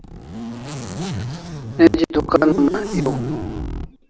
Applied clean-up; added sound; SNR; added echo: none; Zipper (clothing); 6 dB; none.